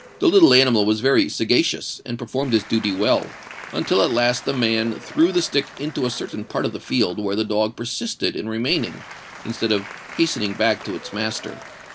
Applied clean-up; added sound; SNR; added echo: none; Applause / Crowd; 19 dB; none.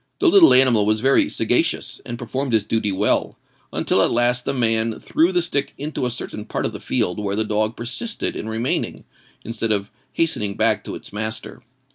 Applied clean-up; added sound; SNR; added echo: none; none; none; none.